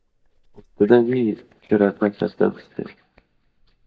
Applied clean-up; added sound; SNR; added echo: neural mask model DeepFilterNet 3.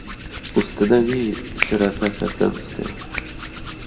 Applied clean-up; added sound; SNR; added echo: none; Hands; 7 dB; reverberation time 1.0 s.